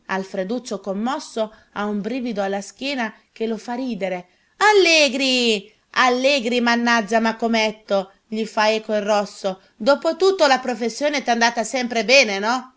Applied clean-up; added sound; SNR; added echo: none; none; none; none.